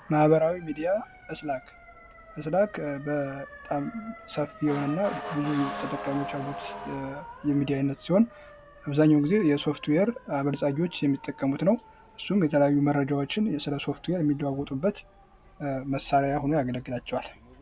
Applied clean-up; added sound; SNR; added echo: none; Motor vehicle (road) / Siren; 16 dB; none.